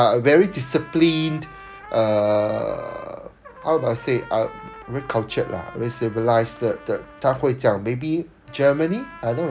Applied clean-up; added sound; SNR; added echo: none; Trumpet; 20 dB; none.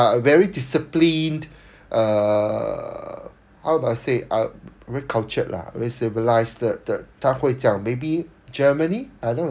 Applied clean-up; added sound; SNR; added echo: none; none; none; none.